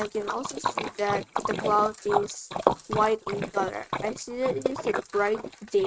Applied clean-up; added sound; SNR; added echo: neural mask model RNNoise.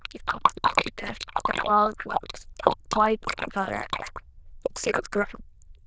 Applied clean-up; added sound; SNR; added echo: neural diffusion model UNIVERSE++.